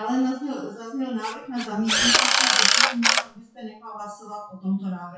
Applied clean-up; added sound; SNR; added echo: classical method WPE with log-MMSE.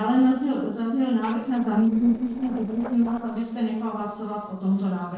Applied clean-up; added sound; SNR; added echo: neural separator model SepFormer DNS4.